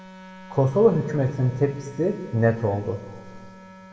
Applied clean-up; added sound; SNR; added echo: none; Wind instrument, woodwind instrument; 20 dB; reverberation time 1.4 s.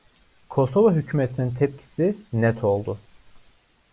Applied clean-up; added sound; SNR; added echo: none; none; none; none.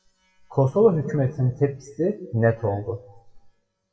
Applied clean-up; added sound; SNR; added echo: classical method WPE with log-MMSE.